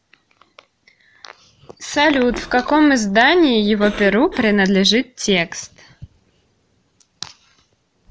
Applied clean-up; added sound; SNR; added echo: none; Cough; 19 dB; none.